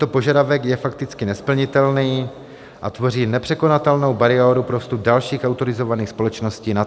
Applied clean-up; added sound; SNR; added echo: none; none; none; none.